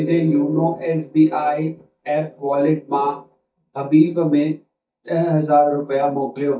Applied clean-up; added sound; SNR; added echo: neural mask model DeepFilterNet 3.